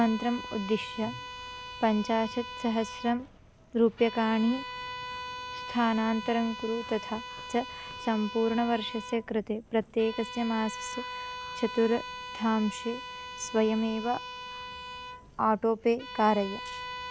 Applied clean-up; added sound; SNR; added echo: none; Bowed string instrument; 11 dB; none.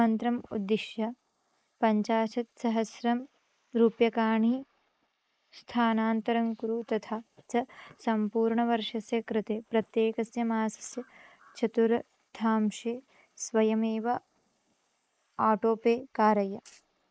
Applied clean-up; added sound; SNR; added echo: neural mask model Resemble Enhance denoiser.